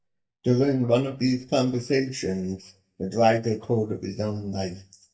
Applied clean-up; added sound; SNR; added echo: neural mask model DeepFilterNet 3.